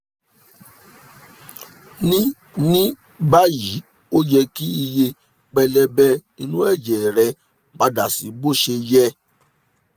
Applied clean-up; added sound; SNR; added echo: none; none; none; none.